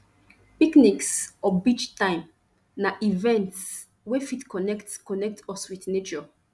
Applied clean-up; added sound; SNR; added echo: none; none; none; none.